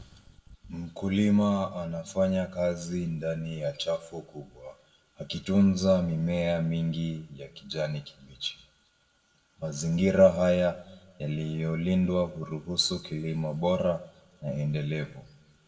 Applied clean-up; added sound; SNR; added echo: none; none; none; reverberation time 0.6 s.